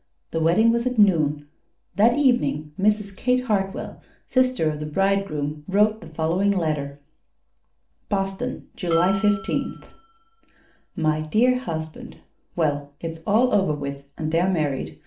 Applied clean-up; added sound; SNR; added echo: none; Bell; 13 dB; reverberation time 0.4 s.